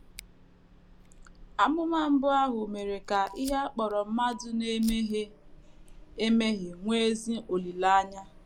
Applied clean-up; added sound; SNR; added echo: none; Fire; 19 dB; none.